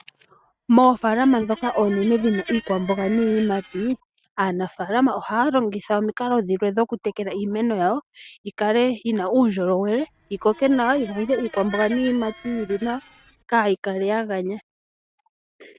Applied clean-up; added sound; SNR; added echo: neural mask model RNNoise.